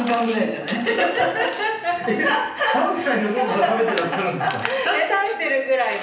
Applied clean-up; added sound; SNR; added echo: none; Chewing, mastication; 19 dB; reverberation time 0.8 s.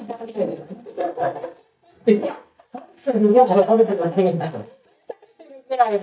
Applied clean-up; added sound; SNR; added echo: neural mask model DeepFilterNet 3.